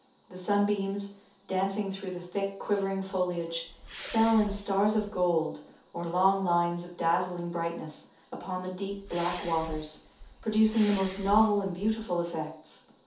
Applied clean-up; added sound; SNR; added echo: none; Respiratory sounds; 10 dB; reverberation time 0.5 s.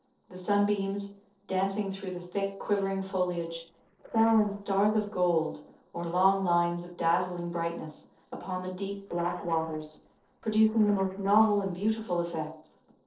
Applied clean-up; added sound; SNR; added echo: neural separator model SepFormer DNS4.